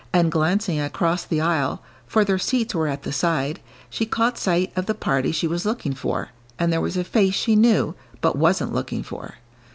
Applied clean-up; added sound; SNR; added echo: none; none; none; none.